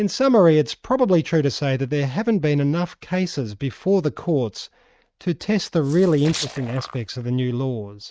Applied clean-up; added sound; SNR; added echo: neural mask model RNNoise.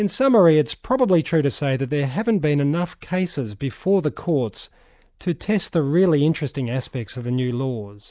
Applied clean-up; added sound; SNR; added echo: none; none; none; none.